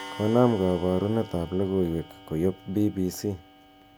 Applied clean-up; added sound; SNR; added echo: none; Clock; 18 dB; none.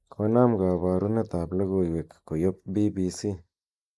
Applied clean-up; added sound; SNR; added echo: neural mask model Resemble Enhance denoiser.